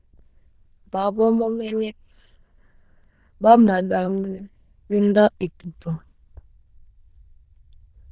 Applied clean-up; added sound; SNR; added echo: neural diffusion model UNIVERSE++.